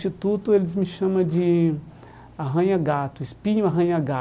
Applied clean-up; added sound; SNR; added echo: none; none; none; none.